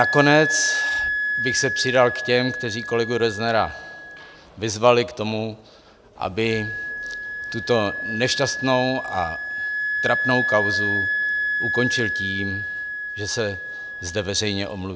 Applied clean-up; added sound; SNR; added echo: none; Wind instrument, woodwind instrument; 3 dB; none.